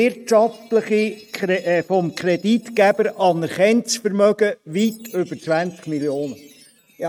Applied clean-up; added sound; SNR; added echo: neural mask model RNNoise.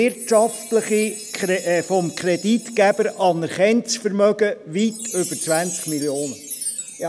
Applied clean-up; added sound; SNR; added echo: none; Chime; 6 dB; none.